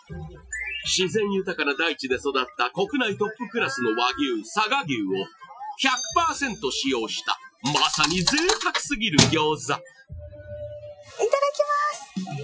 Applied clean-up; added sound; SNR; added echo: classical method Wiener filter.